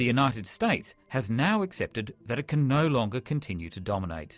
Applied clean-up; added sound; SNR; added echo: none; none; none; none.